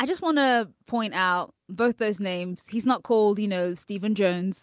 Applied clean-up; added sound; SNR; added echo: none; none; none; none.